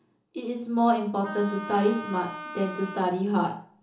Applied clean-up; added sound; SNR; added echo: none; Wind instrument, woodwind instrument; 12 dB; reverberation time 0.8 s.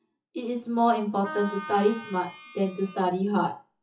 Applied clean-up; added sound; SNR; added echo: classical method WPE with log-MMSE.